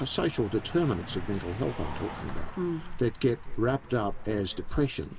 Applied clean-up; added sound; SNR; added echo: none; Car passing by; 7 dB; reverberation time 2.5 s.